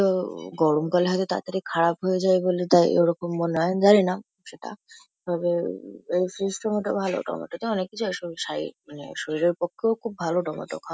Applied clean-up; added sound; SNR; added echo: none; none; none; none.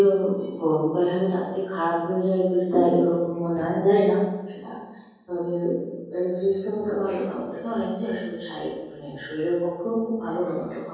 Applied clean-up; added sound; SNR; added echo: none; none; none; reverberation time 1.3 s.